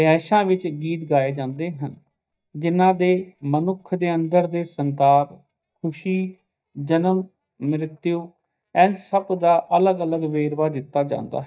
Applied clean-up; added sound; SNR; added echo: neural mask model DeepFilterNet 3.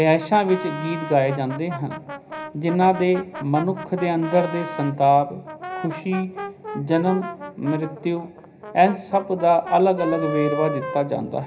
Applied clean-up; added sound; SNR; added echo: none; Brass instrument; 11 dB; reverberation time 0.4 s.